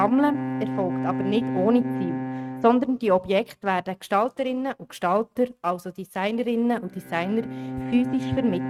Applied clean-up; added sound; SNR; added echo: neural mask model RNNoise.